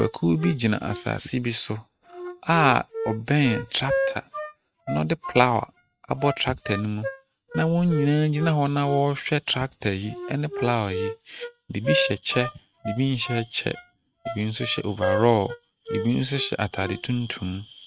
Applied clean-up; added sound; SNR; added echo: neural mask model RNNoise.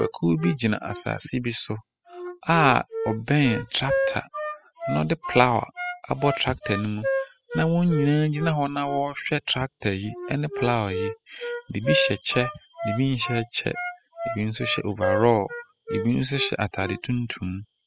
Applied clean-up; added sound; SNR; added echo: classical method spectral subtraction.